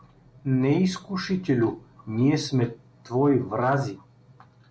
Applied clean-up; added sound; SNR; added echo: none; none; none; none.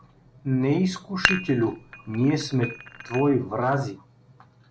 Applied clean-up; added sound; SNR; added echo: none; Dishes, pots, and pans; 6 dB; none.